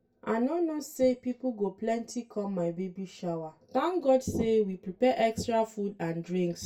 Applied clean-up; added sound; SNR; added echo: none; none; none; reverberation time 0.2 s.